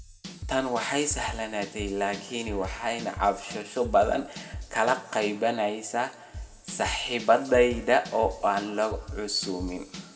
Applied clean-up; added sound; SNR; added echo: none; Drum / Drum kit; 13 dB; reverberation time 1.2 s.